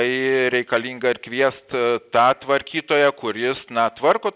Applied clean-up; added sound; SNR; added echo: none; none; none; none.